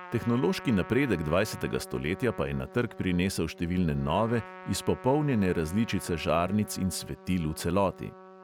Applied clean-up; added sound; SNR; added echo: none; Trumpet; 17 dB; none.